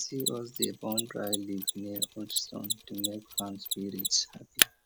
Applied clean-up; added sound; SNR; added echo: none; Mechanisms; -2 dB; none.